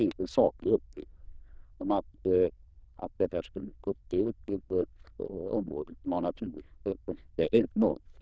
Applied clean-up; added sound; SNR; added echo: neural diffusion model UNIVERSE++.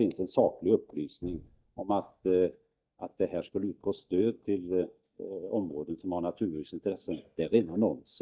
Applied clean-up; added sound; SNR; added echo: neural mask model DeepFilterNet 3.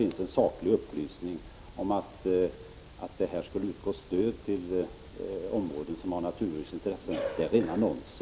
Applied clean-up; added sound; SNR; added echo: none; none; none; none.